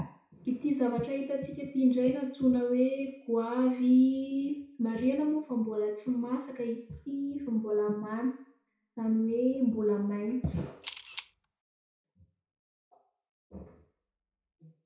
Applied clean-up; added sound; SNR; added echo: none; Camera; 12 dB; reverberation time 0.6 s.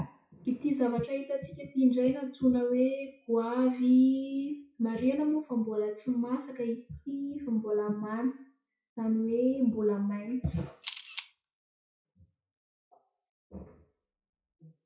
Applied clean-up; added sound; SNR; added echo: classical method WPE with log-MMSE.